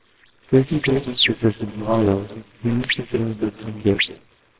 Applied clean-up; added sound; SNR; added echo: neural separator model SepFormer WHAMR!.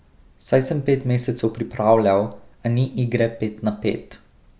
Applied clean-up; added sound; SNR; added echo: none; none; none; none.